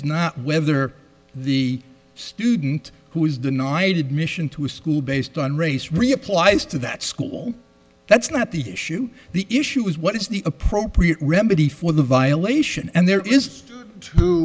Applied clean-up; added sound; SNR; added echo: none; none; none; none.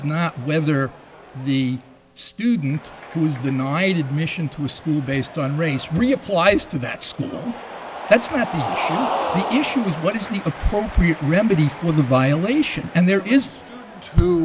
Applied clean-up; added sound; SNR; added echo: none; Cheering; 12 dB; none.